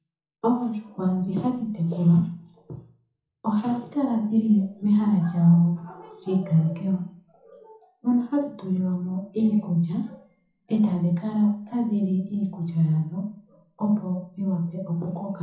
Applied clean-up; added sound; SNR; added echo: none; none; none; reverberation time 0.6 s.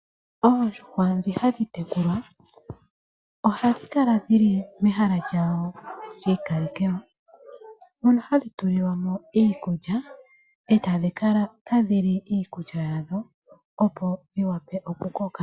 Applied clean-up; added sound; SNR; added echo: none; none; none; none.